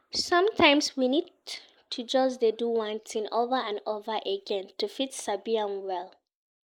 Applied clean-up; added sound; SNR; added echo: neural mask model Resemble Enhance denoiser.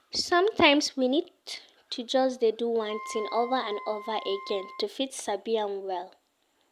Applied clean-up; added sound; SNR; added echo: none; Wind instrument, woodwind instrument; 13 dB; none.